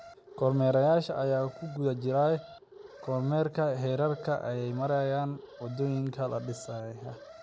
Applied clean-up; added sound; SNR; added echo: none; Alarm; 19 dB; none.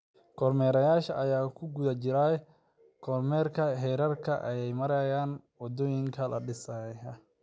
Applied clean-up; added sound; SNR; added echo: none; none; none; none.